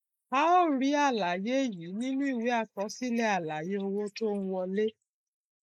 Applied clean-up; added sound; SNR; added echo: neural mask model Resemble Enhance denoiser.